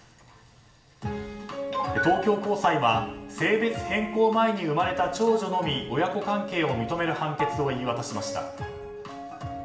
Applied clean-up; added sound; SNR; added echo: none; Bowed string instrument; 11 dB; reverberation time 0.8 s.